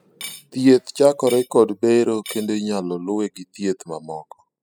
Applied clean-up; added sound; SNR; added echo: classical method spectral subtraction.